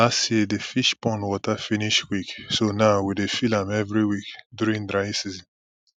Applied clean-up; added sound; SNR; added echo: none; none; none; none.